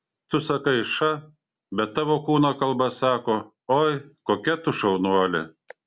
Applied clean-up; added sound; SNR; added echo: none; none; none; none.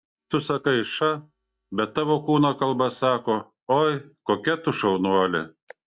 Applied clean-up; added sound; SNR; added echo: neural mask model DeepFilterNet 3.